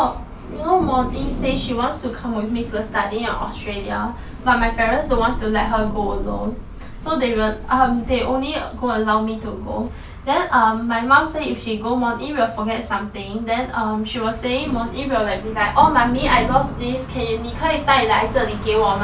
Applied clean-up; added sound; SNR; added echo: none; Thunder; 11 dB; none.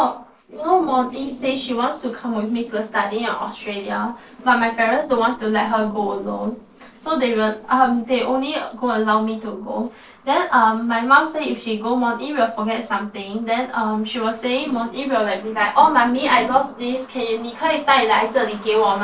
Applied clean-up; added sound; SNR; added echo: neural separator model SepFormer DNS4.